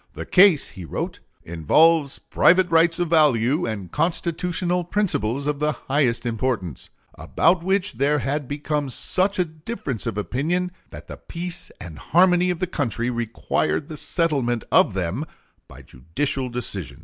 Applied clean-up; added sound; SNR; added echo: none; none; none; none.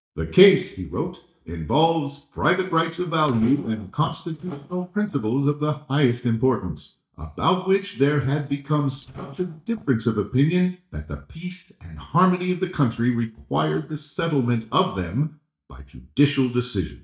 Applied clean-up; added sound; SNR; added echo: neural mask model DeepFilterNet 3.